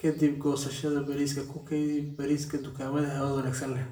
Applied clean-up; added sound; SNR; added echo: none; none; none; reverberation time 0.5 s.